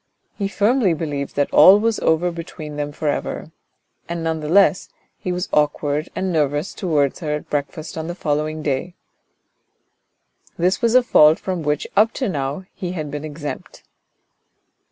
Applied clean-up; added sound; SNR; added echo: none; none; none; none.